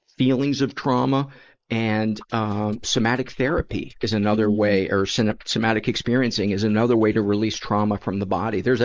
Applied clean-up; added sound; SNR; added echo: neural mask model Resemble Enhance denoiser.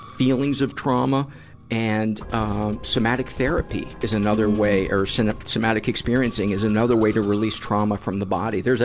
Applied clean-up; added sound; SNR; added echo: none; Musical instrument; 15 dB; none.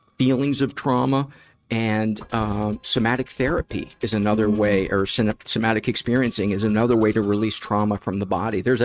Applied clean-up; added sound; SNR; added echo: neural mask model RNNoise.